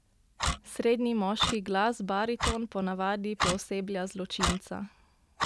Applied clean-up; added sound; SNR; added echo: none; Clock; 4 dB; none.